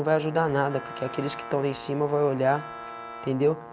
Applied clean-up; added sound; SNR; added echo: none; Wind instrument, woodwind instrument + Brass instrument; 13 dB; none.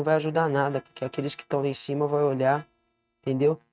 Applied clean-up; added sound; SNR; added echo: neural mask model RNNoise.